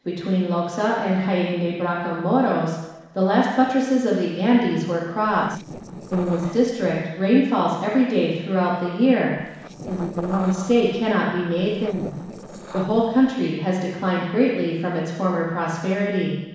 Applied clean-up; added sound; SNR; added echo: neural separator model SepFormer DNS4.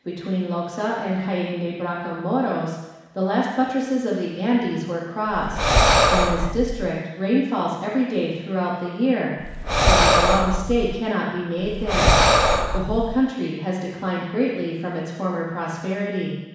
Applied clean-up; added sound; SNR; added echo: none; Breathing; -5 dB; reverberation time 1.1 s.